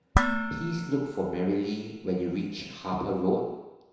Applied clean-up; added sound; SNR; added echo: none; Dishes, pots, and pans; 2 dB; reverberation time 1.0 s.